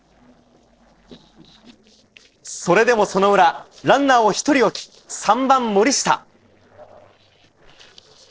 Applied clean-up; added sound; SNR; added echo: neural separator model SepFormer DNS4.